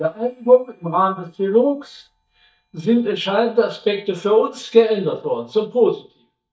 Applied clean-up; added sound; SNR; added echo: neural mask model DeepFilterNet 3.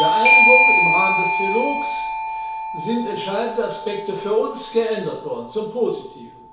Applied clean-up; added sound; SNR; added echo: none; Bell / Doorbell; -4 dB; reverberation time 0.6 s.